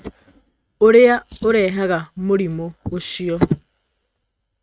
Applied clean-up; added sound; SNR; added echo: neural mask model RNNoise.